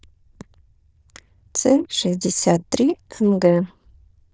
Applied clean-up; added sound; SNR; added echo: neural diffusion model UNIVERSE++.